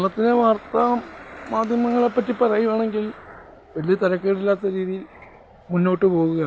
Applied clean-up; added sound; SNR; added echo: none; none; none; none.